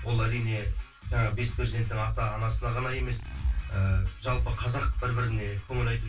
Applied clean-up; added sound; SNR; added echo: none; Zipper (clothing); 17 dB; reverberation time 0.1 s.